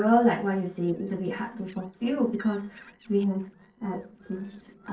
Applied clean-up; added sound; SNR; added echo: neural separator model SepFormer DNS4.